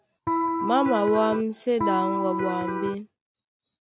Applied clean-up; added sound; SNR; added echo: none; Electric guitar; 0 dB; none.